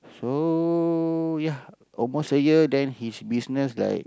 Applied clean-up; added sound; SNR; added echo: none; none; none; none.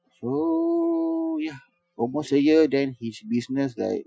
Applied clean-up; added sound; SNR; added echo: classical method Wiener filter.